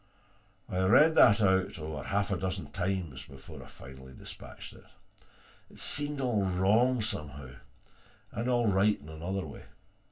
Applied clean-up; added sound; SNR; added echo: none; none; none; reverberation time 0.2 s.